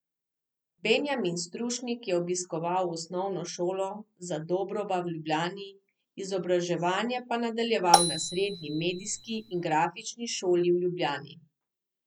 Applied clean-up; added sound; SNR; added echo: none; Marimba, xylophone; 0 dB; none.